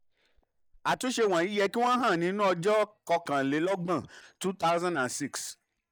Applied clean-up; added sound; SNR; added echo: neural mask model DeepFilterNet 3.